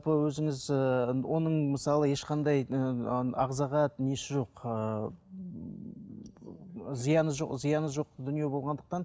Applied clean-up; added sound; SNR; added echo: none; none; none; none.